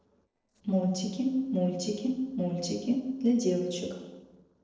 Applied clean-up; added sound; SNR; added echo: neural separator model SepFormer DNS4.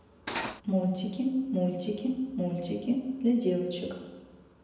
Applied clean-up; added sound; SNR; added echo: none; Cutlery, silverware; 3 dB; reverberation time 1.0 s.